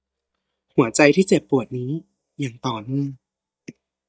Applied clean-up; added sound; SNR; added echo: neural mask model DeepFilterNet 3.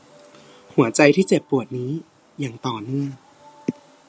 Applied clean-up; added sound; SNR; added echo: none; none; none; none.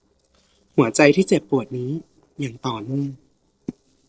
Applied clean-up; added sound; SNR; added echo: neural separator model SepFormer DNS4.